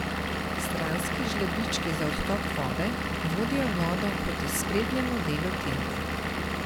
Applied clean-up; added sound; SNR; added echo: none; Engine / Vehicle; -2 dB; none.